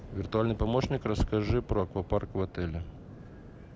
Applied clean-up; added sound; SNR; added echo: none; Waves, surf; 16 dB; none.